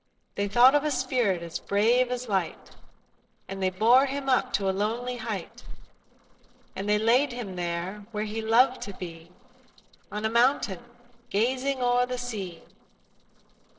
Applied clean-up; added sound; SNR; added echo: neural separator model SepFormer DNS4.